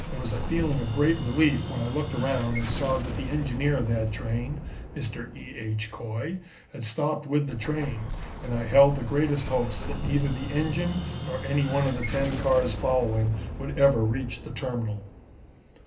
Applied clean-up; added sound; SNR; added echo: none; Explosion; 7 dB; reverberation time 0.3 s.